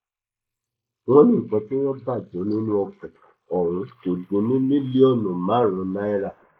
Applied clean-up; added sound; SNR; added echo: neural mask model Resemble Enhance denoiser.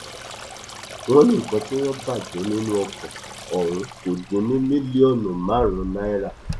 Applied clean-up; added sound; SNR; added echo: none; Stream; 14 dB; none.